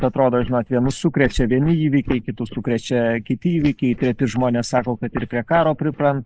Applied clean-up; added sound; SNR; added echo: neural mask model Resemble Enhance denoiser.